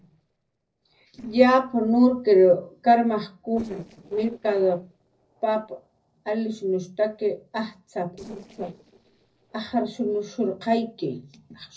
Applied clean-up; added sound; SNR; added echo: neural separator model SepFormer DNS4.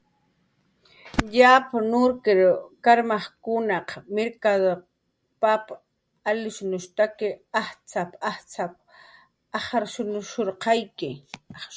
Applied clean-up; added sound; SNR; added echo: none; none; none; none.